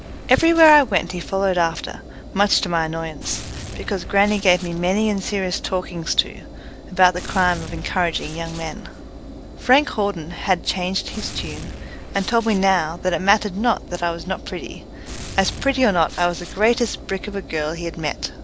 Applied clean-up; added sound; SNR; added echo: none; Gunshot, gunfire + Engine; 13 dB; none.